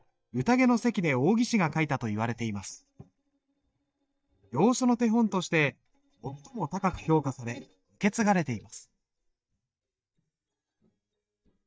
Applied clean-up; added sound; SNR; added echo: neural mask model DeepFilterNet 3.